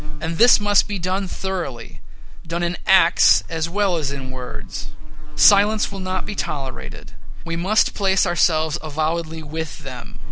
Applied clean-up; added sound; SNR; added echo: none; Buzz; -4 dB; none.